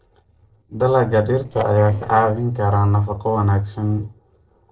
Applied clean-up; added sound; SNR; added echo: neural separator model SepFormer DNS4.